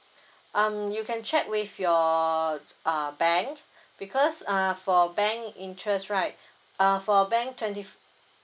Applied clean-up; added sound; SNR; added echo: none; none; none; none.